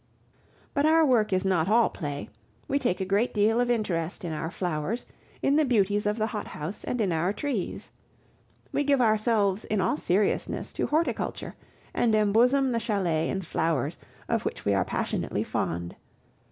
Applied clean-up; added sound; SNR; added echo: none; none; none; none.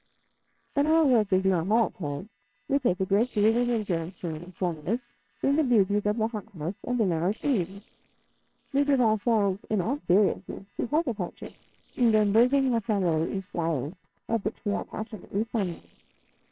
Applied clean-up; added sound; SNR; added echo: neural separator model SepFormer WHAMR!.